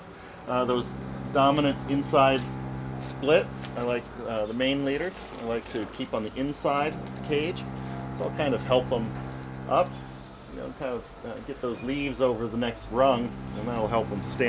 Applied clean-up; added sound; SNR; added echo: none; Bowed string instrument; 10 dB; none.